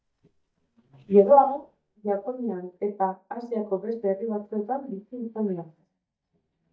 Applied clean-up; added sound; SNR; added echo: neural mask model DeepFilterNet 3.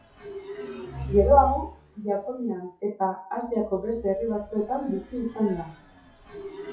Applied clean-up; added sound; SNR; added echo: classical method WPE with log-MMSE.